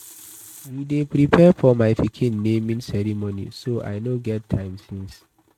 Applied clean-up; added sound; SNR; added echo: neural mask model RNNoise.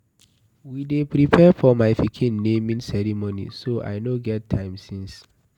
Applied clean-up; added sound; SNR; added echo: none; none; none; none.